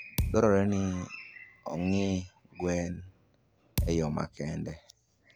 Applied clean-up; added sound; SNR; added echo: none; Thump, thud; 5 dB; none.